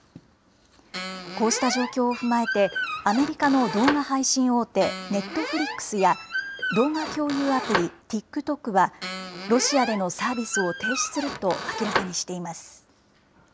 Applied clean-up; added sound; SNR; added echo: none; Squeak; 6 dB; none.